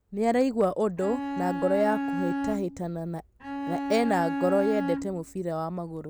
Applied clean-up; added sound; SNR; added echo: none; Bowed string instrument; 4 dB; none.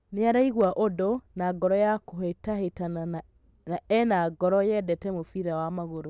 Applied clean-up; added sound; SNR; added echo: none; none; none; none.